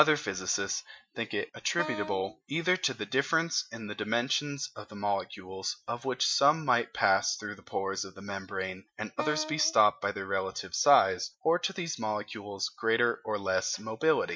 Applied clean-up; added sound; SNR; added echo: classical method Wiener filter.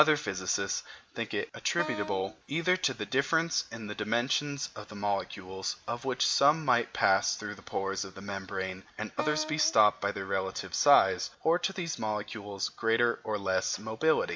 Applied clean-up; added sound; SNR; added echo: none; Wind instrument, woodwind instrument; 11 dB; none.